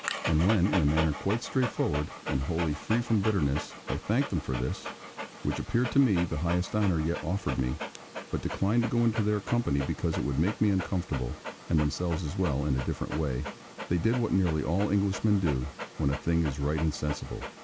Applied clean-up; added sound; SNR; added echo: none; Dog; 11 dB; none.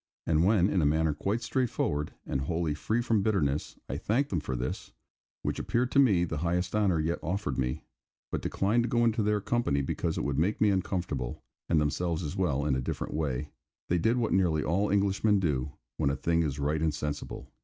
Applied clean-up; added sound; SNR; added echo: none; none; none; none.